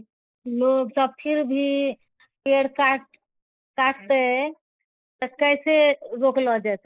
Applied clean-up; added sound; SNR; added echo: neural mask model Resemble Enhance denoiser.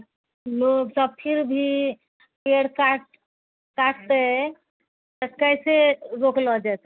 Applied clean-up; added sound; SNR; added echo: none; none; none; none.